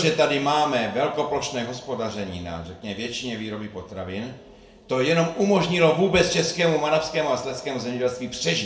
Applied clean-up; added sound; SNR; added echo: none; none; none; reverberation time 0.4 s.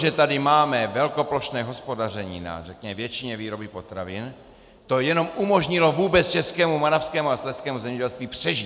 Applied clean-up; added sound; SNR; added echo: none; none; none; none.